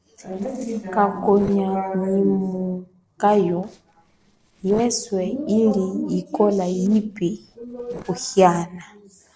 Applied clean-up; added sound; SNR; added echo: neural separator model SepFormer DNS4.